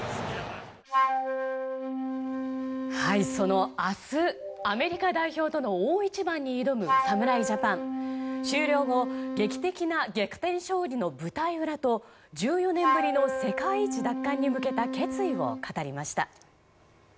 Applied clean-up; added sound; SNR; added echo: none; Wind instrument, woodwind instrument; 3 dB; none.